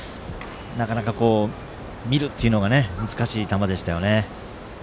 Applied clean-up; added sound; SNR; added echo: none; none; none; none.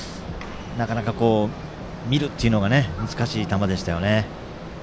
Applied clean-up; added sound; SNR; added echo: none; Race car, auto racing; 12 dB; none.